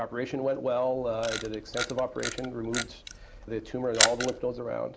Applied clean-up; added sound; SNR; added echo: none; Camera; 2 dB; none.